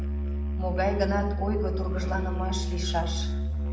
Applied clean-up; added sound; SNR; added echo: none; Musical instrument; -3 dB; reverberation time 0.7 s.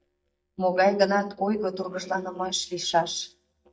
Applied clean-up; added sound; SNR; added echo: neural mask model DeepFilterNet 3.